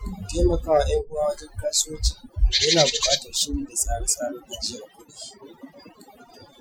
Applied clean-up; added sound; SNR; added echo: classical method Wiener filter.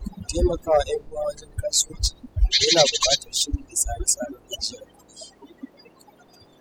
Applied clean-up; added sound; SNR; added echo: classical method spectral subtraction.